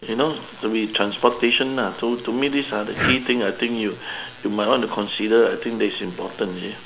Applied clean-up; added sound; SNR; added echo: none; Breathing; 11 dB; none.